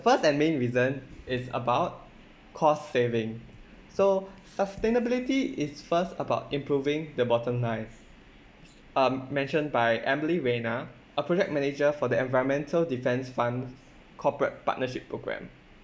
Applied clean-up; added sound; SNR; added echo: none; none; none; none.